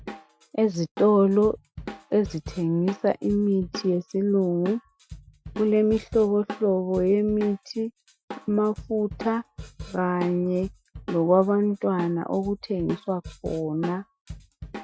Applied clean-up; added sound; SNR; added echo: classical method Wiener filter.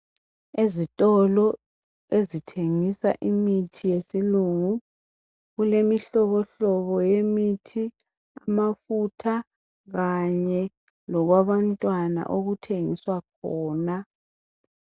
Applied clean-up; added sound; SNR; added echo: none; none; none; none.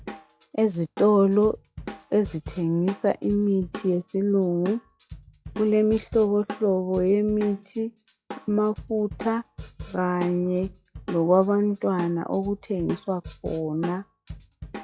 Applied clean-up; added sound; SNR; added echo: classical method log-MMSE.